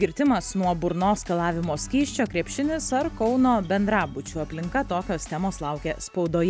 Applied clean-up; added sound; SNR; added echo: none; Organ; 18 dB; none.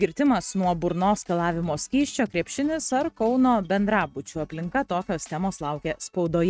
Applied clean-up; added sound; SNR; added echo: neural mask model RNNoise.